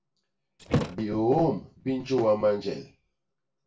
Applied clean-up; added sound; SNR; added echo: none; Thump, thud; 5 dB; reverberation time 0.2 s.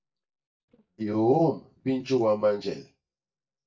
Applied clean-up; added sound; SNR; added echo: neural mask model DeepFilterNet 3.